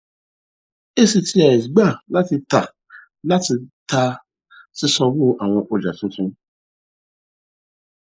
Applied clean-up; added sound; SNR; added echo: neural mask model Resemble Enhance denoiser.